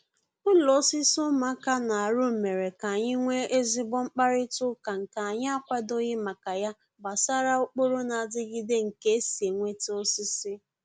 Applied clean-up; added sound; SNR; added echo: none; none; none; none.